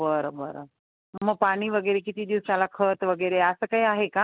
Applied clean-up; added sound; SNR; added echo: none; none; none; none.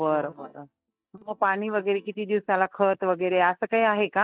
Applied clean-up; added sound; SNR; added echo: neural mask model DeepFilterNet 3.